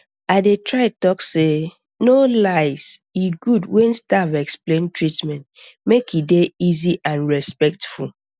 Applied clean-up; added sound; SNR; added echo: none; none; none; none.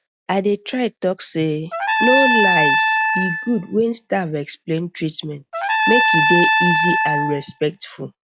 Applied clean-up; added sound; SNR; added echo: classical method log-MMSE.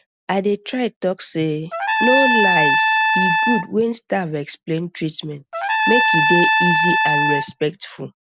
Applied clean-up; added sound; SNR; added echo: none; Trumpet; -5 dB; none.